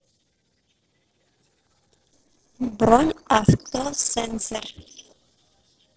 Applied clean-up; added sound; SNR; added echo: neural separator model SepFormer DNS4.